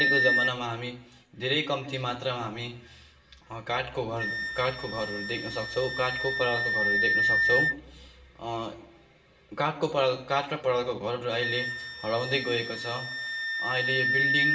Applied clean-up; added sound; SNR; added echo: none; Wind instrument, woodwind instrument; 0 dB; reverberation time 0.8 s.